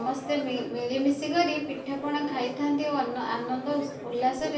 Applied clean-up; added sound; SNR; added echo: none; Crowd; 12 dB; reverberation time 0.3 s.